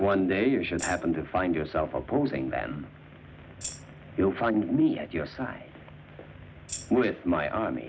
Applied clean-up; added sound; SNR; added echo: none; Tambourine; 12 dB; none.